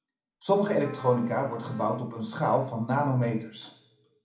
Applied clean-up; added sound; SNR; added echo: none; Trumpet; 19 dB; reverberation time 0.5 s.